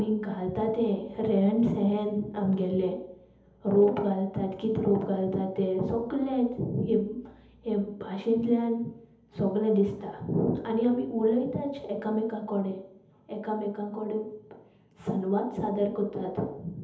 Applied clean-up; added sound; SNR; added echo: none; Wind instrument, woodwind instrument; 14 dB; reverberation time 0.8 s.